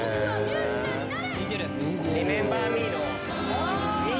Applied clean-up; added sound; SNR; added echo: none; none; none; none.